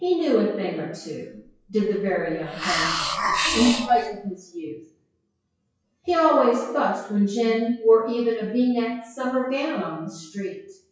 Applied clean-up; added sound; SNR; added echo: classical method WPE with log-MMSE.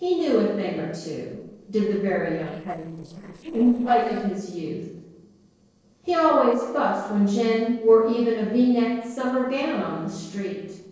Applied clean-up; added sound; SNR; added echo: neural separator model SepFormer DNS4.